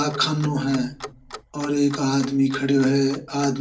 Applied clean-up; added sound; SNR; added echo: none; Clock; 17 dB; reverberation time 0.3 s.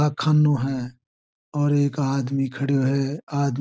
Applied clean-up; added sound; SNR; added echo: none; none; none; none.